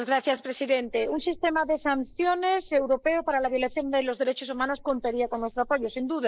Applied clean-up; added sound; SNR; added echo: neural mask model Resemble Enhance denoiser.